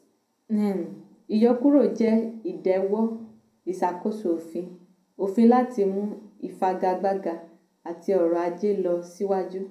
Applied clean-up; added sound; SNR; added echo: none; none; none; reverberation time 0.6 s.